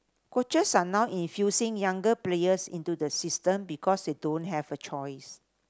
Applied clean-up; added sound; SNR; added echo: none; none; none; none.